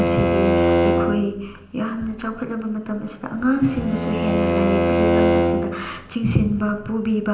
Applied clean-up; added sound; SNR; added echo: none; Bowed string instrument; -1 dB; reverberation time 0.8 s.